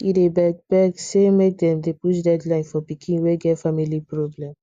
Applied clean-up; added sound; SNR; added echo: neural mask model Resemble Enhance denoiser.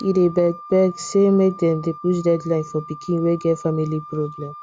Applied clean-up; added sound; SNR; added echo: none; Wind instrument, woodwind instrument; 17 dB; none.